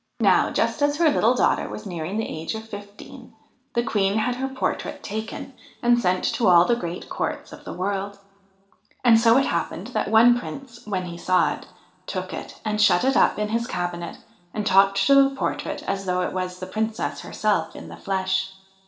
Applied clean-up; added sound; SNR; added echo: none; none; none; reverberation time 1.9 s.